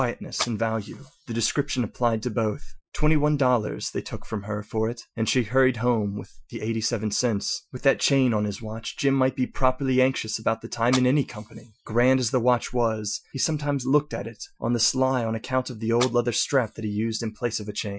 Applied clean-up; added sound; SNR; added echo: classical method Wiener filter.